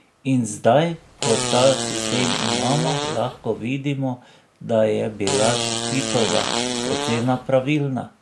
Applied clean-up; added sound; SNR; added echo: none; Fart; 3 dB; none.